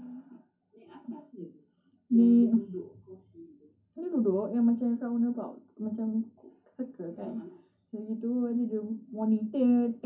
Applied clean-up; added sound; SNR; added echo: none; none; none; reverberation time 0.4 s.